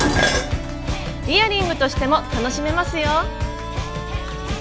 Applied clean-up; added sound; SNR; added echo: none; Dishes, pots, and pans; 7 dB; none.